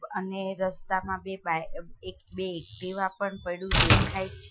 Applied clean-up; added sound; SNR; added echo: classical method Wiener filter.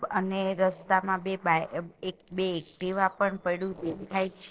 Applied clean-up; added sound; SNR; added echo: neural separator model SepFormer DNS4.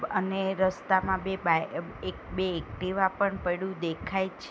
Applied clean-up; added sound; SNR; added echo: none; none; none; none.